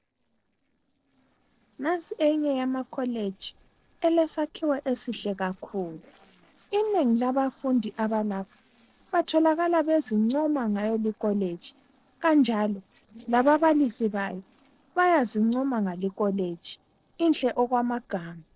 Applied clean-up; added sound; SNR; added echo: neural separator model SepFormer DNS4.